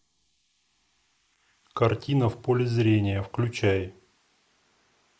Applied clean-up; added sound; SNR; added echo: neural mask model Resemble Enhance denoiser.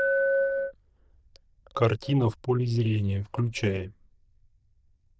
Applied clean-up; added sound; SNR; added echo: neural diffusion model UNIVERSE++.